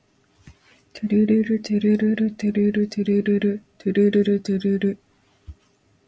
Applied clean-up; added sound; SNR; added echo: none; none; none; none.